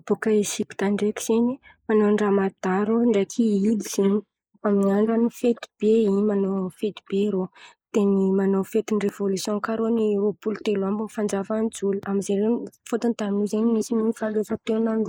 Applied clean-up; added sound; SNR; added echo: neural mask model Resemble Enhance denoiser.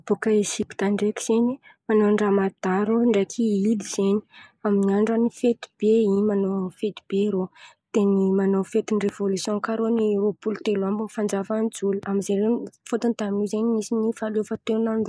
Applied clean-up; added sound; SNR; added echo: none; none; none; none.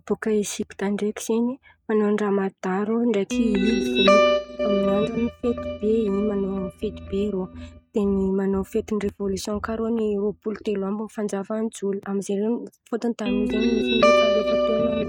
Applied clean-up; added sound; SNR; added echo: neural mask model RNNoise.